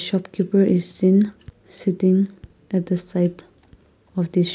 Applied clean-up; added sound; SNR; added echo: none; none; none; none.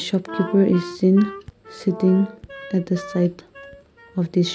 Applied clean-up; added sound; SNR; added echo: none; Brass instrument + Wind instrument, woodwind instrument; 15 dB; none.